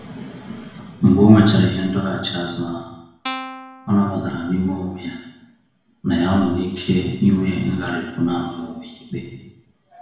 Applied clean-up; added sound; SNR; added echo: none; Guitar; 11 dB; reverberation time 0.9 s.